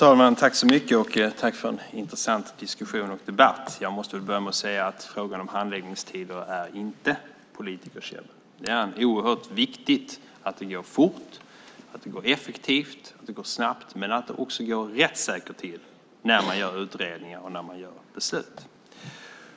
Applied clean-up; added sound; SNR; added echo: none; none; none; none.